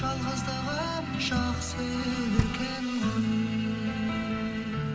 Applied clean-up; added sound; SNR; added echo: none; Knock; 11 dB; reverberation time 1.9 s.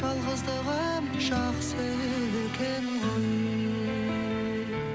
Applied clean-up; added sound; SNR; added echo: none; none; none; none.